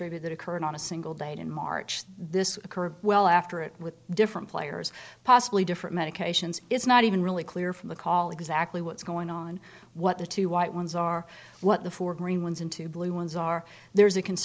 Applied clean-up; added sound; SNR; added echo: none; none; none; none.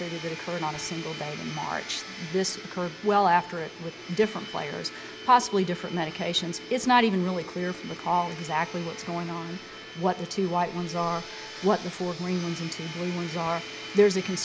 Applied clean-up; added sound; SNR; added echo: none; Domestic sounds, home sounds; 12 dB; none.